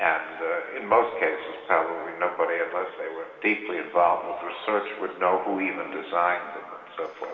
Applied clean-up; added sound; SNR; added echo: none; none; none; reverberation time 2.1 s.